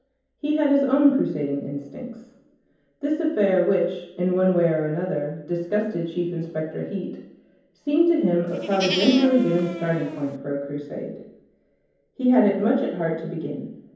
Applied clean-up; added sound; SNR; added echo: none; Livestock, farm animals, working animals; 7 dB; reverberation time 0.9 s.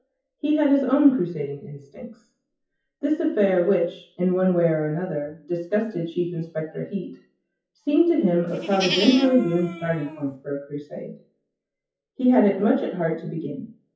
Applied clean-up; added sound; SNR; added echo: classical method WPE with log-MMSE.